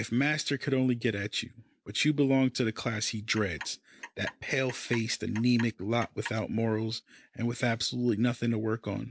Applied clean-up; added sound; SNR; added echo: none; Clock; 15 dB; none.